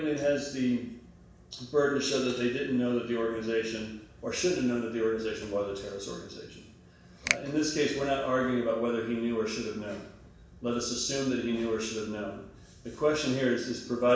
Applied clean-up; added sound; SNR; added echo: none; Finger snapping; 9 dB; reverberation time 0.7 s.